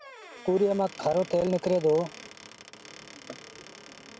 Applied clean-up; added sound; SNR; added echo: none; Squeak / Wood; 18 dB; none.